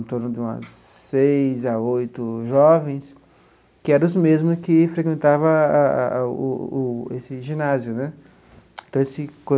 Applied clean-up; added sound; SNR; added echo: none; none; none; none.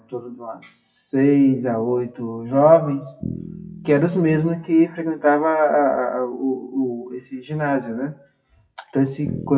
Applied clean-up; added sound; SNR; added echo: classical method WPE with log-MMSE.